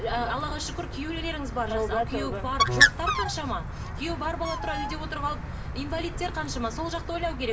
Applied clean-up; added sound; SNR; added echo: none; Bird; -2 dB; reverberation time 0.8 s.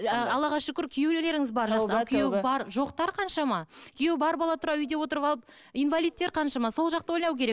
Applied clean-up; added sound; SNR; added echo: none; none; none; none.